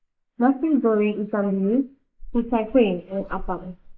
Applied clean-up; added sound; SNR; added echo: neural mask model Resemble Enhance denoiser.